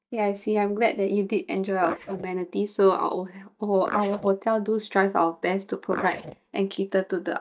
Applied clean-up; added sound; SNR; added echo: neural mask model DeepFilterNet 3.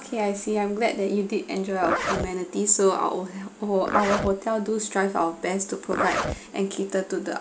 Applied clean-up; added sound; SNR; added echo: none; Zipper (clothing); 5 dB; none.